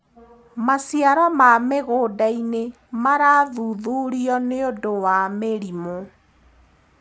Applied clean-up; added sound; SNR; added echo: none; none; none; none.